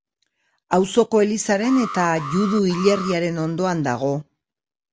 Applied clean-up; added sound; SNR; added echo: none; Alarm; 10 dB; none.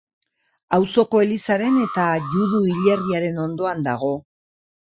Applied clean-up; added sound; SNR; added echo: classical method Wiener filter.